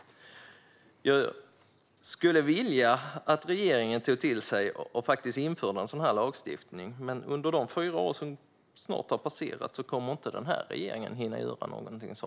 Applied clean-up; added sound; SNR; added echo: none; none; none; none.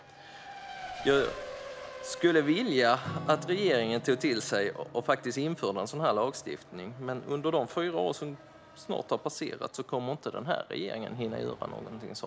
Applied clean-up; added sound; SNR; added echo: none; Acoustic guitar / Strum + Race car, auto racing; 14 dB; none.